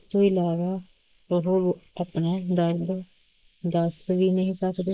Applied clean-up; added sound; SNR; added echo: neural mask model Resemble Enhance denoiser.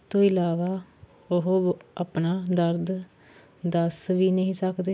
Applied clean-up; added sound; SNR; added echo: none; none; none; none.